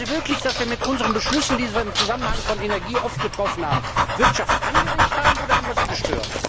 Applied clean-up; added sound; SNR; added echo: none; Dog; -3 dB; none.